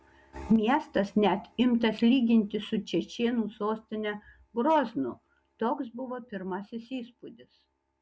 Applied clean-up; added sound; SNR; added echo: none; none; none; none.